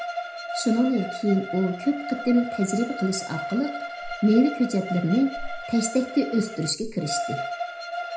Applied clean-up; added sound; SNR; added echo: none; Bowed string instrument; 8 dB; reverberation time 0.5 s.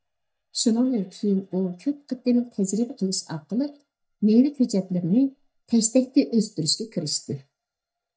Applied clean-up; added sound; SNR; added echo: neural mask model DeepFilterNet 3.